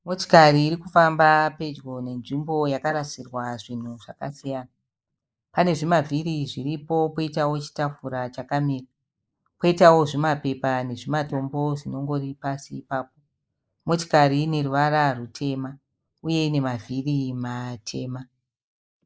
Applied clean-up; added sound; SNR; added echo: neural mask model Resemble Enhance denoiser.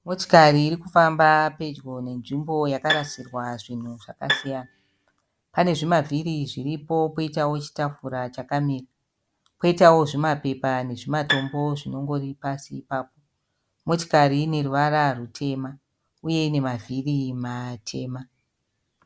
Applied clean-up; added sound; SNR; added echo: none; Bowed string instrument; 6 dB; none.